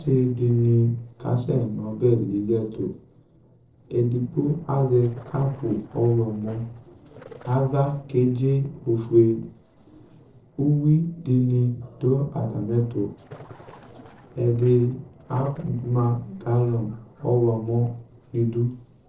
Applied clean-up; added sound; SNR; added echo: neural separator model SepFormer DNS4.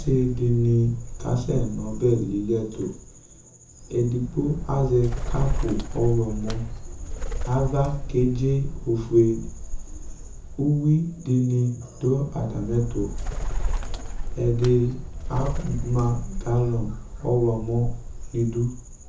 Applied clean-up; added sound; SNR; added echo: none; Bird; 5 dB; reverberation time 0.5 s.